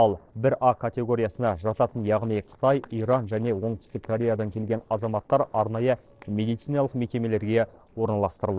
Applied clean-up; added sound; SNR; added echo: neural separator model SepFormer DNS4.